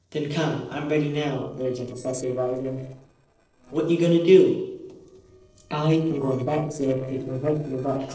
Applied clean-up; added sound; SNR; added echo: neural separator model SepFormer DNS4.